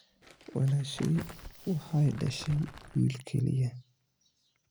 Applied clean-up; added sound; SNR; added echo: none; Crumpling, crinkling; 17 dB; none.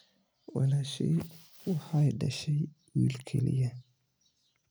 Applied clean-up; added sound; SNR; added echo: none; none; none; none.